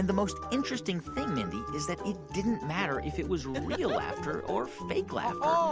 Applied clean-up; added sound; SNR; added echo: none; Piano; 14 dB; none.